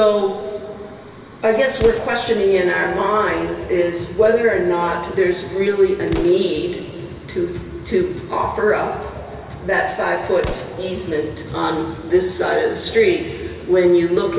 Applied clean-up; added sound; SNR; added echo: none; Explosion; 19 dB; reverberation time 2.5 s.